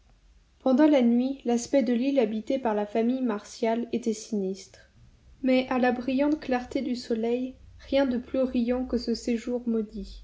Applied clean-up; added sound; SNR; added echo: none; none; none; none.